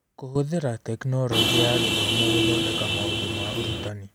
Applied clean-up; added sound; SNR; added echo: none; Vehicle horn, car horn, honking; -4 dB; none.